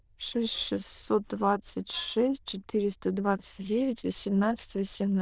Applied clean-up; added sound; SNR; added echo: neural diffusion model UNIVERSE++.